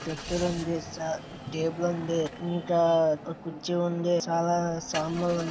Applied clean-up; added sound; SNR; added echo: none; Engine starting / Car; 16 dB; none.